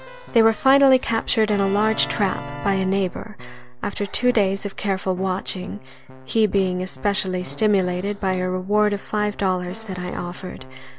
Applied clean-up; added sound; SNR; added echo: none; Keyboard (musical) + Breathing; 14 dB; none.